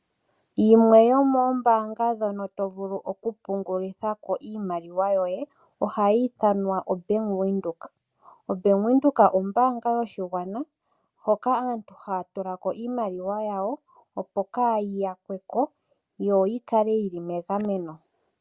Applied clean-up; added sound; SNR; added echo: none; none; none; none.